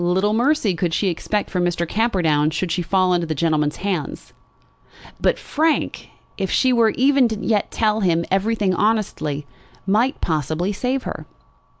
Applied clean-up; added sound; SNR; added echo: none; none; none; none.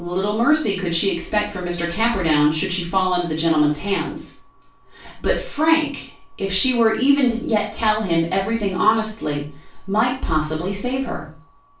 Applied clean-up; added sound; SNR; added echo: none; none; none; reverberation time 0.3 s.